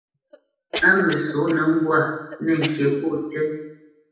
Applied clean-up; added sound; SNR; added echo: none; Cough; 12 dB; reverberation time 0.9 s.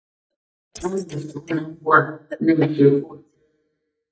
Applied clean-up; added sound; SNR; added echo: neural mask model DeepFilterNet 3.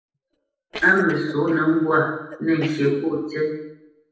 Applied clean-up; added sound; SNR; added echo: neural separator model SepFormer DNS4.